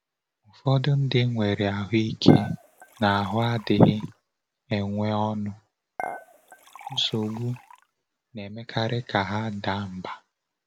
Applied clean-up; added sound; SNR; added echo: none; Dishes, pots, and pans / Chink, clink; 14 dB; none.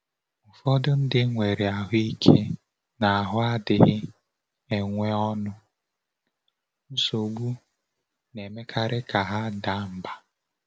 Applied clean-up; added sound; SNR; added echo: none; none; none; none.